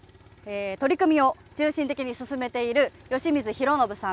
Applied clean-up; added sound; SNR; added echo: none; none; none; none.